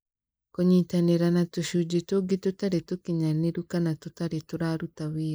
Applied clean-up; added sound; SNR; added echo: neural mask model Resemble Enhance denoiser.